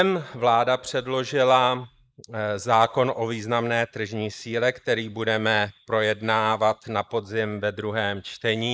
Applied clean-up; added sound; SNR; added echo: neural mask model Resemble Enhance denoiser.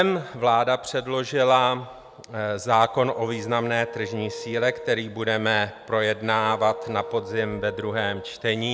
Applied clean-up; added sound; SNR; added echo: none; Wind instrument, woodwind instrument; 14 dB; none.